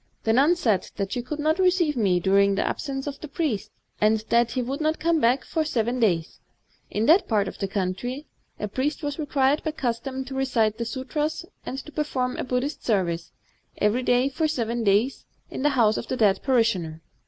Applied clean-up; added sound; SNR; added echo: none; none; none; none.